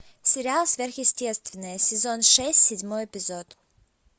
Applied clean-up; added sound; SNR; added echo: none; none; none; none.